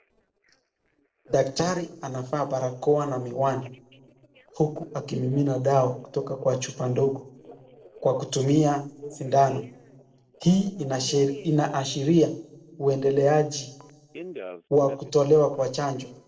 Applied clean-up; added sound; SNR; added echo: neural separator model SepFormer DNS4.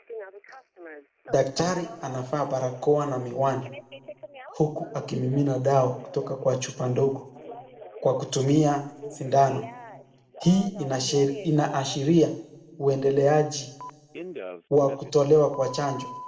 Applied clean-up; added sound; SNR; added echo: none; Telephone; 17 dB; reverberation time 0.9 s.